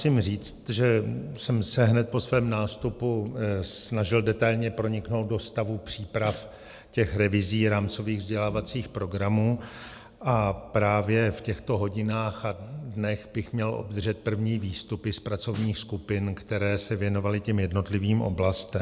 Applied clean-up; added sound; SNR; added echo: none; Snare drum; 19 dB; none.